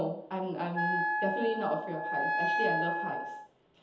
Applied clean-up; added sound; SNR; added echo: none; Wind instrument, woodwind instrument; -2 dB; reverberation time 0.8 s.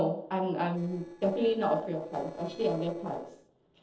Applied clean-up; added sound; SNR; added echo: neural separator model SepFormer DNS4.